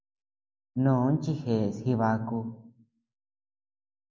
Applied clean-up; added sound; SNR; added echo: none; none; none; none.